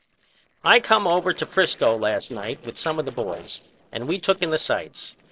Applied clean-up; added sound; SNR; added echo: neural separator model SepFormer DNS4.